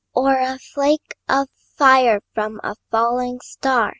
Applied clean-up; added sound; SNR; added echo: none; none; none; none.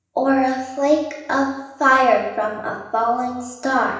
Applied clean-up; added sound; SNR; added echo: none; none; none; reverberation time 0.9 s.